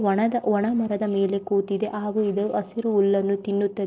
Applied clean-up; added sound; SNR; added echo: neural separator model SepFormer DNS4.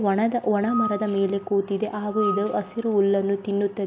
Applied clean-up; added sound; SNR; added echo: none; Screech / Glass; 11 dB; none.